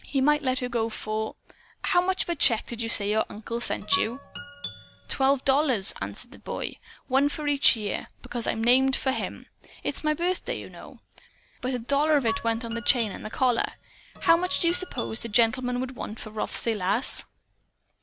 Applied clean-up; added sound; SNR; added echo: none; Guitar; 11 dB; none.